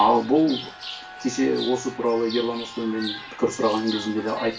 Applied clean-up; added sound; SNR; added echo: none; Chirp, tweet; 13 dB; reverberation time 0.2 s.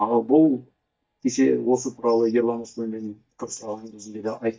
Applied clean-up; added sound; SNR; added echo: neural mask model DeepFilterNet 3.